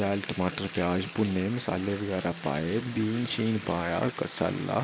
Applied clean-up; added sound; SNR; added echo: none; Bathtub (filling or washing); 13 dB; none.